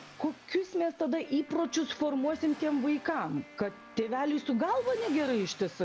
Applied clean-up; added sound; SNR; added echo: none; Guitar + Accelerating, revving, vroom; 19 dB; none.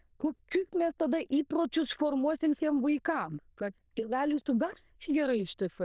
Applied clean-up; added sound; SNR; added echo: neural diffusion model UNIVERSE++.